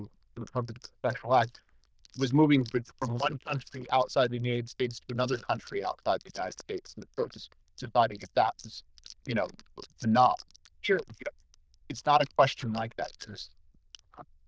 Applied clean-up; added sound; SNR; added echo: neural diffusion model UNIVERSE++.